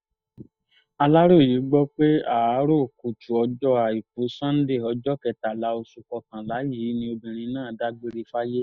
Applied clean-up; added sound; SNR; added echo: neural mask model DeepFilterNet 3.